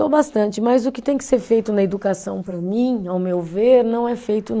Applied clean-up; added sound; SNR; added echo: neural mask model Resemble Enhance denoiser.